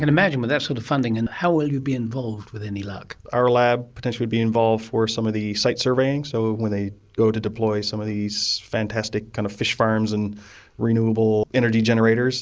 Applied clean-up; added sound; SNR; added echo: none; none; none; none.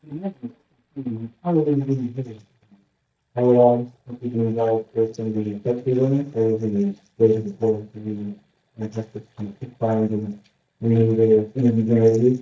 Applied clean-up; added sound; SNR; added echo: neural mask model DeepFilterNet 3.